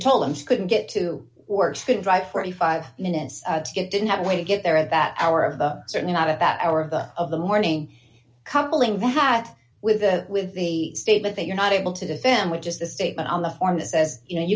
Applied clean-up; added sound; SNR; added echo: none; none; none; none.